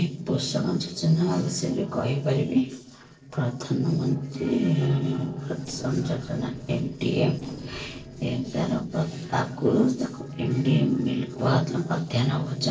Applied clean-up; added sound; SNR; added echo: neural separator model SepFormer DNS4.